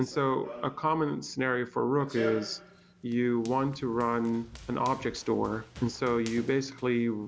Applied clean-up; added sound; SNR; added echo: none; Run; 16 dB; none.